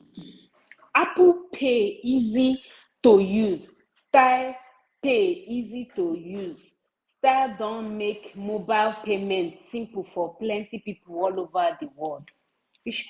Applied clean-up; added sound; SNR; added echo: none; none; none; none.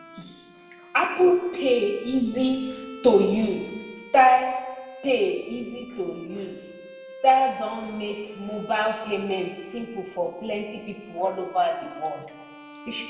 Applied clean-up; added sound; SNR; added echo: none; Bowed string instrument; 20 dB; reverberation time 1.2 s.